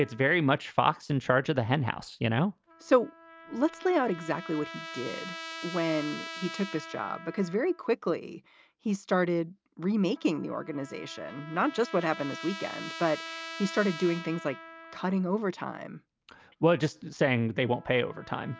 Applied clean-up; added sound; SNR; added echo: none; Trumpet; 15 dB; none.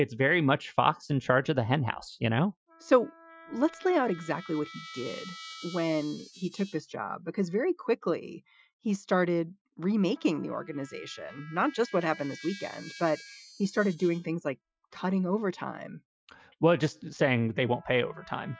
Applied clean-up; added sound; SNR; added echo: classical method Wiener filter.